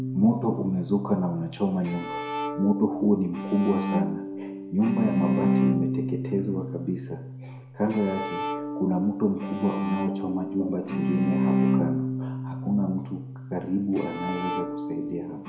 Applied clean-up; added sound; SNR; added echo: none; Bowed string instrument; 1 dB; reverberation time 0.6 s.